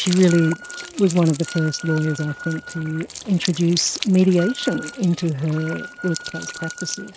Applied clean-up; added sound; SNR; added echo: neural mask model RNNoise.